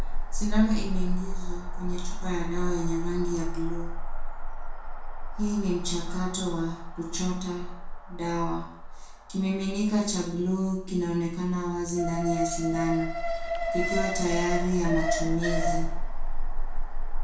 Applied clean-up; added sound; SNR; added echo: none; Alarm; -2 dB; reverberation time 0.5 s.